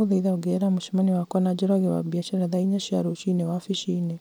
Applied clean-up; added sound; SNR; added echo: none; none; none; none.